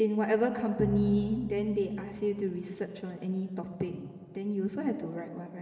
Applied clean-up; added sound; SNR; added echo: none; Piano; 12 dB; reverberation time 2.9 s.